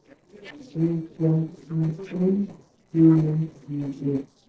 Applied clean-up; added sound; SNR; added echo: neural separator model SepFormer DNS4.